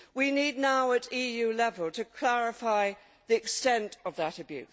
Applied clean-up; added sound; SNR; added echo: none; none; none; none.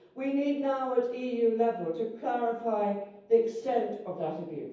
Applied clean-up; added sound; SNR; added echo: none; none; none; reverberation time 0.9 s.